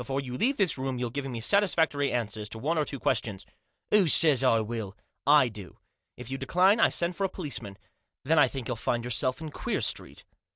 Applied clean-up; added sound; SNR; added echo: none; none; none; none.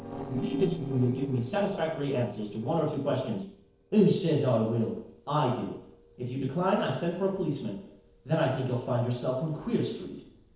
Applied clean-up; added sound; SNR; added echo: neural separator model SepFormer DNS4.